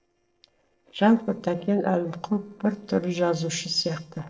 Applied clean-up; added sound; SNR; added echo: neural separator model SepFormer DNS4.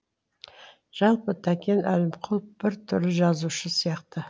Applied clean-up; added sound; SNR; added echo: none; none; none; none.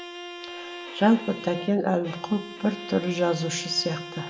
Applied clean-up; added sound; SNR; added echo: none; Bowed string instrument; 12 dB; reverberation time 0.7 s.